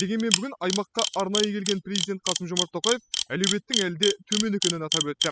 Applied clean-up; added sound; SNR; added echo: classical method spectral subtraction.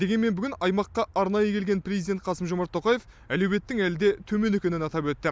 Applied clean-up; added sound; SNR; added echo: none; none; none; none.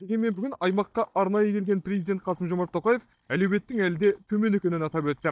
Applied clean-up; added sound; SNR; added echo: neural mask model DeepFilterNet 3.